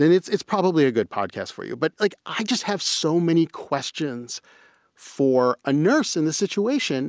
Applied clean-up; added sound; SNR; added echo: none; none; none; none.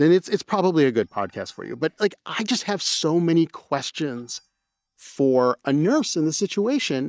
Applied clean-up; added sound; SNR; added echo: neural mask model DeepFilterNet 3.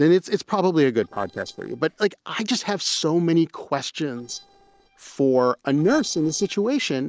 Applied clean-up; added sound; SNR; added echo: neural separator model SepFormer DNS4.